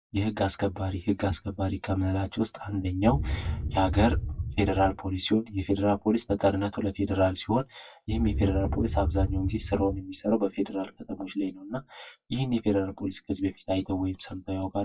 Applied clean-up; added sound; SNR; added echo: classical method WPE with log-MMSE.